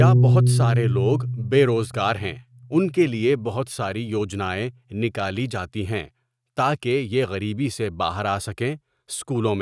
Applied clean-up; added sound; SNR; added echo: neural mask model RNNoise.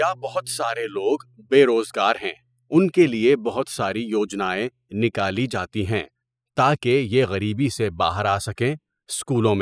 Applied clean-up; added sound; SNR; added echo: classical method spectral subtraction.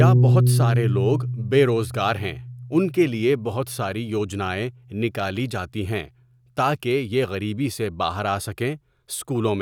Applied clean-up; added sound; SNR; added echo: none; Piano; 2 dB; none.